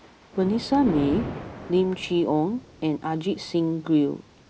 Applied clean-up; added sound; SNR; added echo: none; Thunder; 12 dB; none.